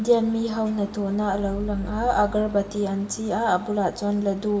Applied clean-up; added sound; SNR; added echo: none; Stream; 15 dB; reverberation time 0.9 s.